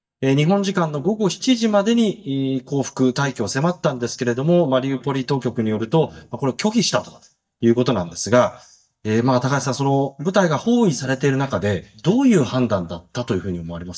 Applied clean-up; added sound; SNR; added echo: neural mask model DeepFilterNet 3.